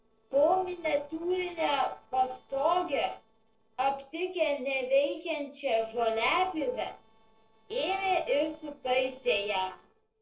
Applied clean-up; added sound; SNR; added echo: neural separator model SepFormer DNS4.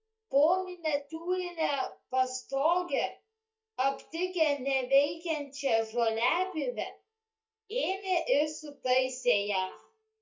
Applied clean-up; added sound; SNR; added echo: neural mask model DeepFilterNet 3.